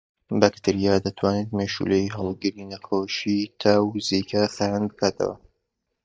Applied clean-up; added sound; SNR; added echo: neural mask model DeepFilterNet 3.